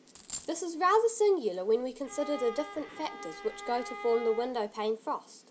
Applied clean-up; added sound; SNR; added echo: none; Coin (dropping) + Bowed string instrument; 14 dB; none.